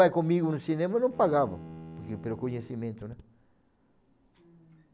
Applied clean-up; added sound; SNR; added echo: none; Bowed string instrument; 17 dB; none.